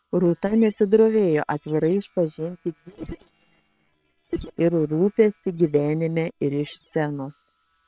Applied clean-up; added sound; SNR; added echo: neural separator model SepFormer WHAM!.